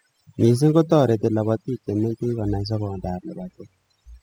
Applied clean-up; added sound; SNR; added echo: classical method spectral subtraction.